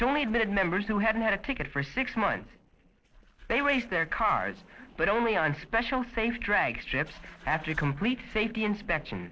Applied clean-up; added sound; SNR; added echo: neural separator model SepFormer DNS4.